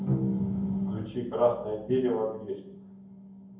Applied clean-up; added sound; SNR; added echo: none; Bowed string instrument; 9 dB; reverberation time 0.9 s.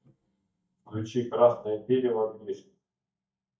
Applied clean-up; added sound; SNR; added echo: neural mask model DeepFilterNet 3.